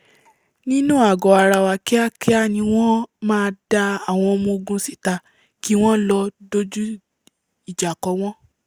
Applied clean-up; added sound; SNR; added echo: none; none; none; none.